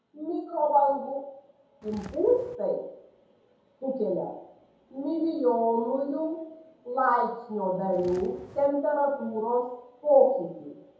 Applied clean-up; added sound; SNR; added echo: none; Walk, footsteps; 19 dB; reverberation time 2.1 s.